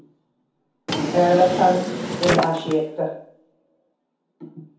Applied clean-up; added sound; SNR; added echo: none; Drawer open or close; 4 dB; reverberation time 0.6 s.